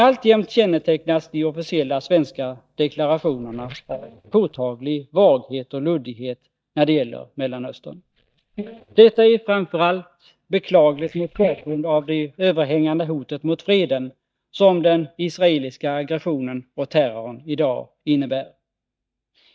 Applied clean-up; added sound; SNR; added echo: neural mask model DeepFilterNet 3.